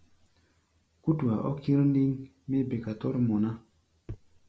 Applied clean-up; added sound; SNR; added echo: none; none; none; none.